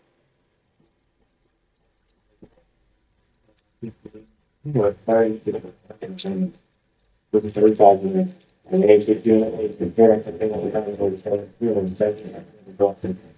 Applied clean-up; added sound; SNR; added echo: neural mask model DeepFilterNet 3.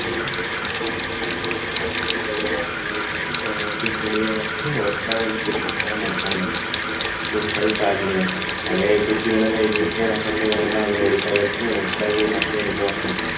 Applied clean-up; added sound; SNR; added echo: none; Sink (filling or washing) / Water tap, faucet; 0 dB; reverberation time 0.8 s.